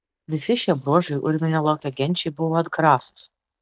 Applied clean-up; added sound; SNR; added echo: neural mask model DeepFilterNet 3.